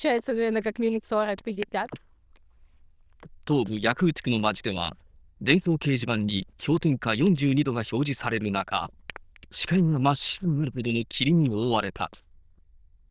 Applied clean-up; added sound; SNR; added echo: neural diffusion model UNIVERSE++.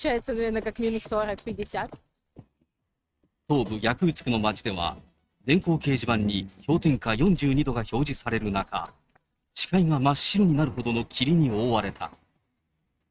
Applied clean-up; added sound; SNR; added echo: neural mask model RNNoise.